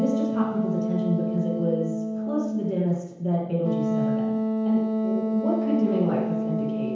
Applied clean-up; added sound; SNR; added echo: none; Wind instrument, woodwind instrument; -1 dB; reverberation time 0.9 s.